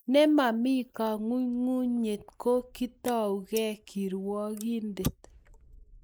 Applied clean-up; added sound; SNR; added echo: neural mask model Resemble Enhance denoiser.